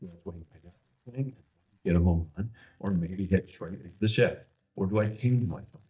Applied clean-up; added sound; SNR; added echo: neural mask model DeepFilterNet 3.